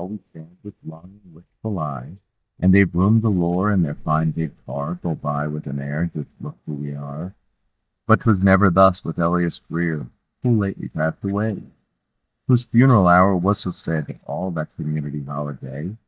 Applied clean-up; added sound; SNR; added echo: neural mask model DeepFilterNet 3.